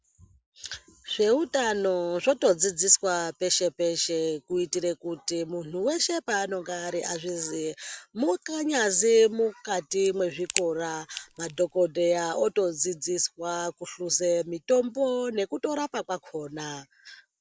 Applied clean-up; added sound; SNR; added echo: none; Crack; 10 dB; none.